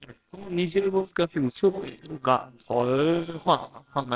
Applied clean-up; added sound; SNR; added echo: neural separator model SepFormer WHAMR!.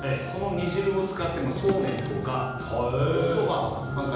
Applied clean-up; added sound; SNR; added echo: none; Drawer open or close; 14 dB; reverberation time 1.0 s.